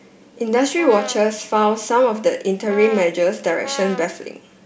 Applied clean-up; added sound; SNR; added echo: none; Brass instrument; 13 dB; none.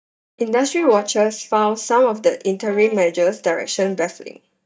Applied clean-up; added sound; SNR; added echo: neural mask model DeepFilterNet 3.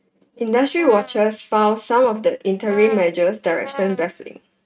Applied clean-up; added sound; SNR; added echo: neural mask model RNNoise.